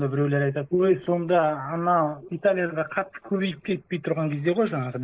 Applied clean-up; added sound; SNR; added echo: neural mask model Resemble Enhance denoiser.